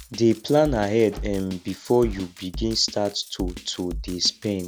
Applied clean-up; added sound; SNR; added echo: none; Drum kit; 12 dB; none.